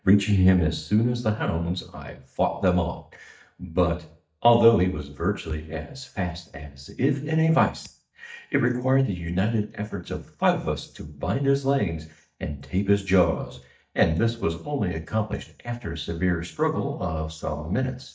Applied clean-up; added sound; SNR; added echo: neural mask model DeepFilterNet 3.